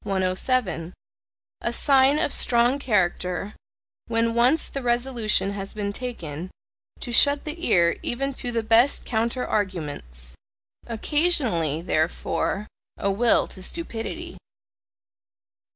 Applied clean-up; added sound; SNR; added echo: none; Scissors; 10 dB; none.